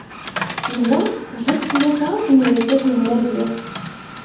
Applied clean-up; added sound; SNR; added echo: none; Coin (dropping) / Chatter; 9 dB; reverberation time 1.2 s.